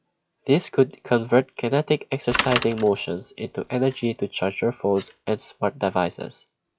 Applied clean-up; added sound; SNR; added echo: classical method log-MMSE.